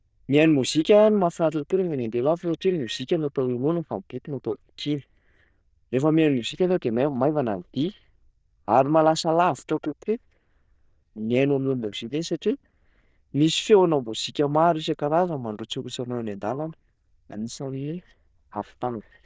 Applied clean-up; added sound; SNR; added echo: neural diffusion model UNIVERSE++.